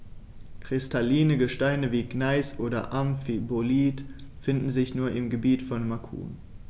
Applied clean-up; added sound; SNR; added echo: none; none; none; none.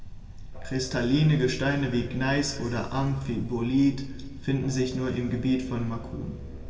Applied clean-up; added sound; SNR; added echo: none; Musical instrument; 19 dB; reverberation time 2.5 s.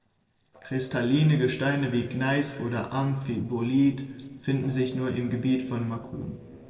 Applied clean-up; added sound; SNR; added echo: neural separator model SepFormer DNS4.